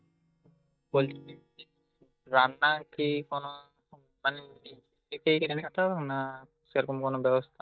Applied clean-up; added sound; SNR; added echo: neural mask model DeepFilterNet 3.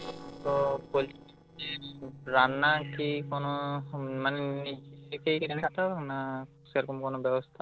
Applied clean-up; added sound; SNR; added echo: neural separator model SepFormer DNS4.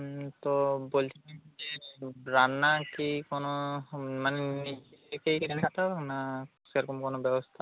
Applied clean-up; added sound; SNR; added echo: none; none; none; none.